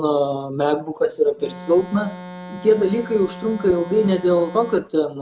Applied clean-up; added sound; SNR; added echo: none; Organ; 15 dB; none.